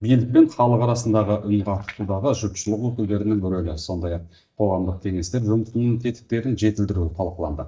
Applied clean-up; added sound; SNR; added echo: neural mask model DeepFilterNet 3.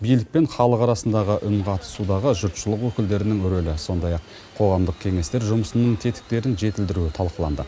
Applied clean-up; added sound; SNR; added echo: none; none; none; none.